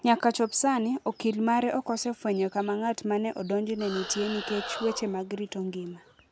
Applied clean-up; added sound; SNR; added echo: none; Animal; 11 dB; none.